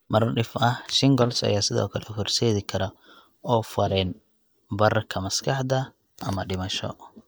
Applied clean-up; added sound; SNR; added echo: neural mask model DeepFilterNet 3.